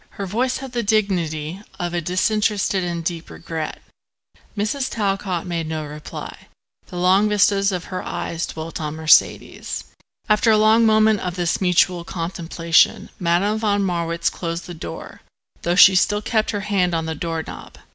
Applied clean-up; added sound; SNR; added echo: none; none; none; none.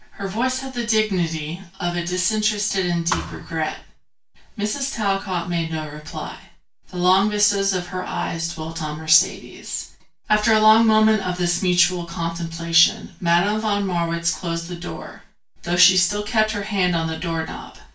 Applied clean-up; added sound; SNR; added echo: none; Thump, thud; 9 dB; reverberation time 0.2 s.